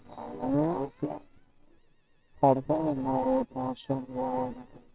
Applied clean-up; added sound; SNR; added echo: neural separator model SepFormer WHAMR!.